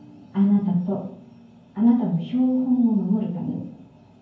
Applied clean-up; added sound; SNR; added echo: none; none; none; reverberation time 0.9 s.